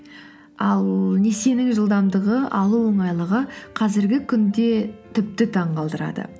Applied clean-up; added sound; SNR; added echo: none; none; none; none.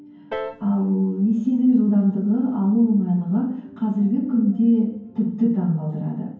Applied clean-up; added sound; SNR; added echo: none; Piano; 17 dB; reverberation time 0.9 s.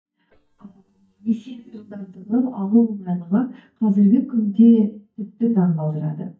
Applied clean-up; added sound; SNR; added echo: neural mask model DeepFilterNet 3.